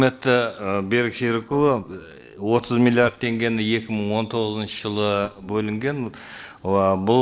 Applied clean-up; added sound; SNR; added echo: neural separator model SepFormer DNS4.